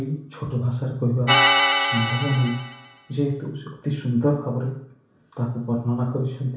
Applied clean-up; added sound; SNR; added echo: none; Organ; -3 dB; reverberation time 0.6 s.